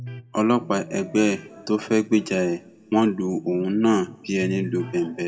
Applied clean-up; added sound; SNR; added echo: none; Electric guitar; 18 dB; reverberation time 1.4 s.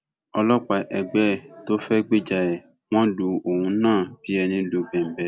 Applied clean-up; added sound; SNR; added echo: none; none; none; none.